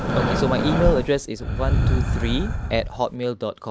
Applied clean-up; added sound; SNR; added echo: none; Breathing; -2 dB; none.